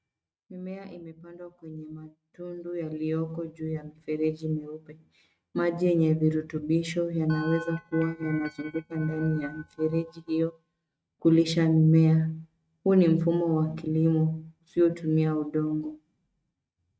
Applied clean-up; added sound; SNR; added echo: neural mask model RNNoise.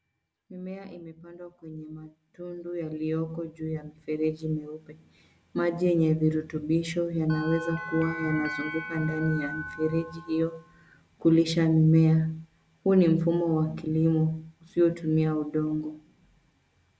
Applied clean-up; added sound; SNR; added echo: none; Bell; 10 dB; none.